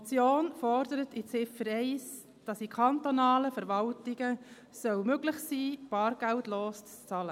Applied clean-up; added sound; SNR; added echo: none; none; none; none.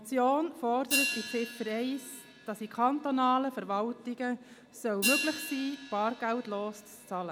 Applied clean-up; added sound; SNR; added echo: none; Hi-hat; 7 dB; none.